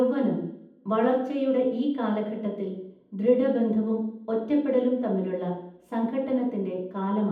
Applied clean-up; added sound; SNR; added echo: none; none; none; reverberation time 0.8 s.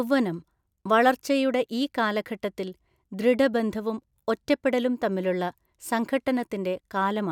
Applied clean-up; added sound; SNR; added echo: none; none; none; none.